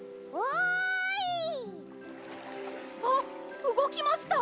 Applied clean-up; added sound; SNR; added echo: none; none; none; none.